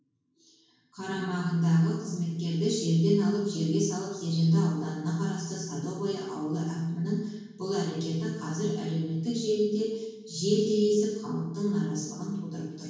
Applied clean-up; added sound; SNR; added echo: none; none; none; reverberation time 1.2 s.